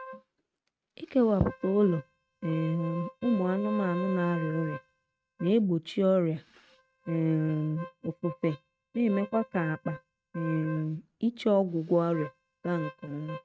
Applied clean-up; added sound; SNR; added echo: neural mask model RNNoise.